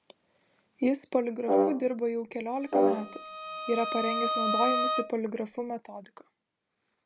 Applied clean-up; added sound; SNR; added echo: none; Bowed string instrument + Brass instrument; -3 dB; none.